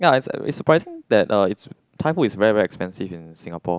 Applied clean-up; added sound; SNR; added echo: none; none; none; none.